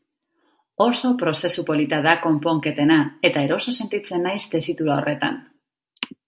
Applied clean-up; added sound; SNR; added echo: none; none; none; none.